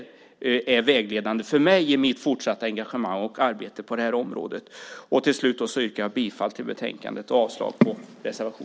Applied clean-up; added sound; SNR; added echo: none; none; none; none.